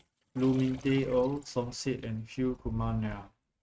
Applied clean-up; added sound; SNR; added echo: neural mask model RNNoise.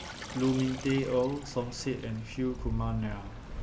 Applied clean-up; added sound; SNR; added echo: none; Stream; 9 dB; none.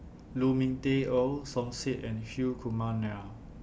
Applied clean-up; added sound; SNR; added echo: none; none; none; none.